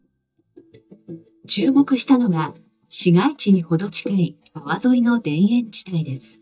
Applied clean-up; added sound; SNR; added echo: neural mask model DeepFilterNet 3.